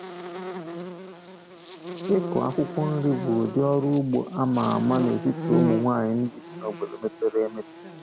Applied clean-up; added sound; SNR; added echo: none; Buzz; 6 dB; none.